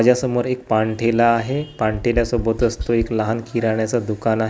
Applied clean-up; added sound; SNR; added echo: none; Tap; 13 dB; none.